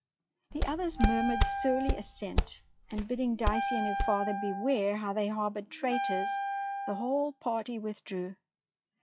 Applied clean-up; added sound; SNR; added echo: classical method log-MMSE.